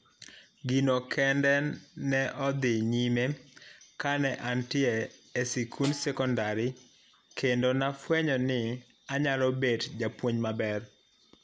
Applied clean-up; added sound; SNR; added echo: none; Snare drum; 18 dB; none.